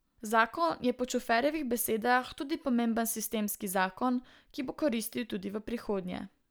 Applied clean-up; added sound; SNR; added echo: none; none; none; none.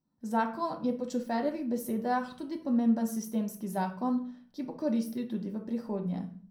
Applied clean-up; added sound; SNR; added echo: none; none; none; reverberation time 0.5 s.